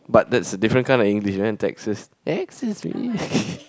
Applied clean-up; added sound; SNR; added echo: none; none; none; none.